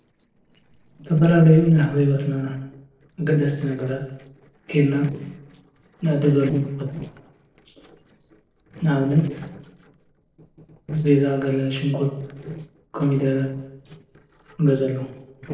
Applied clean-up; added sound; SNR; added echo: neural separator model SepFormer DNS4.